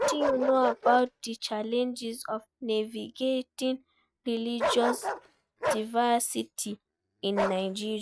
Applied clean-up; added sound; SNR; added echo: neural mask model RNNoise.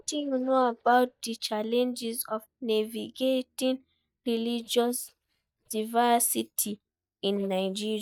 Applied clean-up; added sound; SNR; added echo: neural mask model DeepFilterNet 3.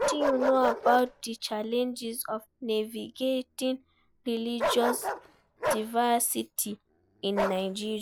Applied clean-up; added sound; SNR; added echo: none; Bark; 5 dB; none.